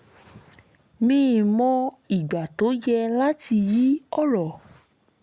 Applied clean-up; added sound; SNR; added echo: none; none; none; none.